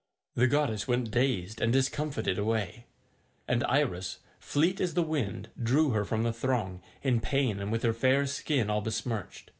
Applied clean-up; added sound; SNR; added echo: none; none; none; none.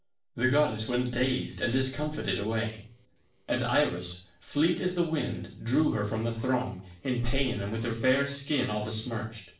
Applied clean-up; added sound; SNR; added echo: neural separator model SepFormer DNS4.